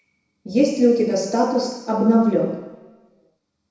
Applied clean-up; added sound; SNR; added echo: none; none; none; reverberation time 1.0 s.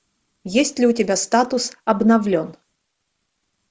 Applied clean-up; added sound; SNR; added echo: none; none; none; none.